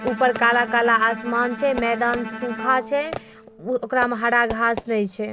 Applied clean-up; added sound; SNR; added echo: none; Bowed string instrument + Fireworks; 11 dB; none.